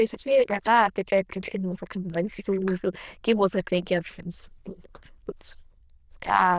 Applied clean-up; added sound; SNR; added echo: neural diffusion model UNIVERSE++.